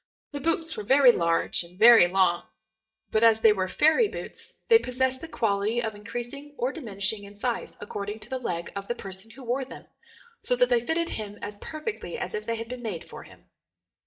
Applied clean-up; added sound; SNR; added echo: neural mask model DeepFilterNet 3.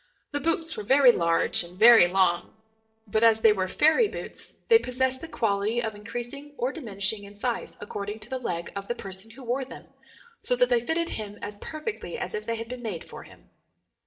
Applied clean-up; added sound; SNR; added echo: neural separator model SepFormer DNS4.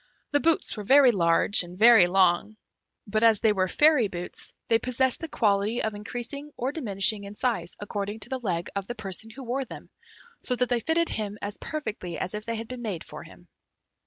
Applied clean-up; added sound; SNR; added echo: none; none; none; none.